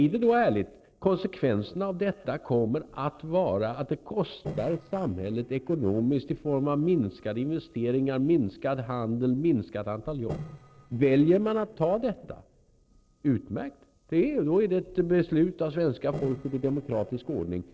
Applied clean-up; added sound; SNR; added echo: neural separator model SepFormer DNS4.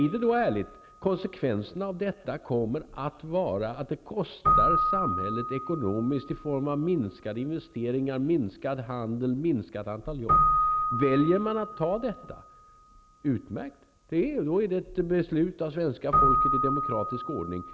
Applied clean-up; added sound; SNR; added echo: none; Keyboard (musical); 2 dB; none.